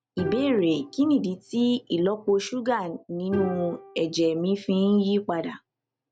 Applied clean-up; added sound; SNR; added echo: none; Bowed string instrument; 14 dB; none.